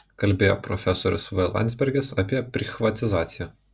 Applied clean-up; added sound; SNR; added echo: none; none; none; none.